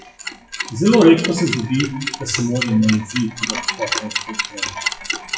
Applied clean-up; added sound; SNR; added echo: classical method WPE with log-MMSE.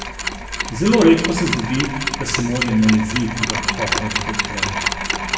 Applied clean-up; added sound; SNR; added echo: none; Mechanisms; 3 dB; reverberation time 0.8 s.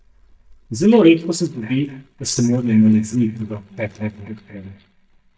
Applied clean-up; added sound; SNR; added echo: neural mask model DeepFilterNet 3.